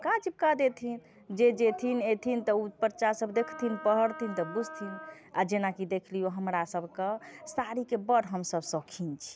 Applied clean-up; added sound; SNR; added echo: none; Wind instrument, woodwind instrument; 13 dB; none.